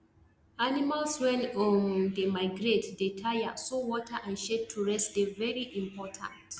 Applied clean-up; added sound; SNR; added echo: none; none; none; none.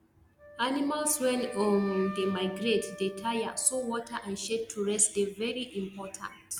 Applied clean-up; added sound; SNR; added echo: none; Wind instrument, woodwind instrument; 16 dB; none.